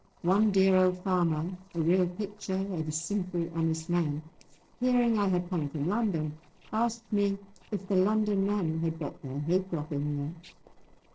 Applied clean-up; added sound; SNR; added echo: neural separator model SepFormer DNS4.